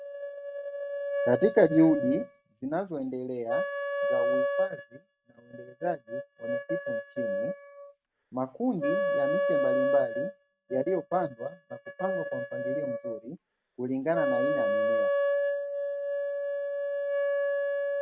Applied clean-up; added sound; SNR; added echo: neural mask model RNNoise.